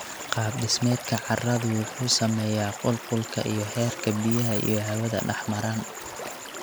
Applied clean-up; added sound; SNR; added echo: none; Stream / Liquid; 12 dB; none.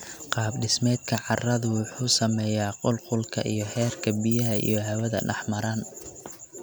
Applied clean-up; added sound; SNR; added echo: none; none; none; none.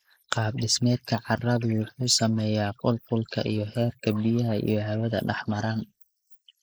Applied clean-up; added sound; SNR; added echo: neural mask model Resemble Enhance denoiser.